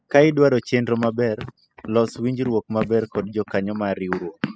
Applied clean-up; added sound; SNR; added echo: classical method spectral subtraction.